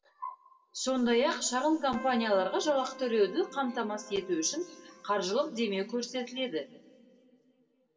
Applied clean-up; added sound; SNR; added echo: none; Keyboard (musical); 17 dB; reverberation time 2.9 s.